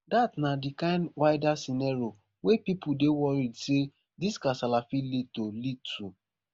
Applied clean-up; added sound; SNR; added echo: none; none; none; none.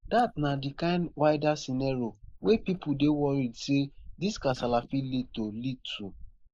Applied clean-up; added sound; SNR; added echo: neural mask model Resemble Enhance denoiser.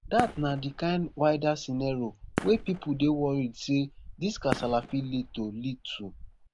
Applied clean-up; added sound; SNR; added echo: none; Fireworks; 12 dB; none.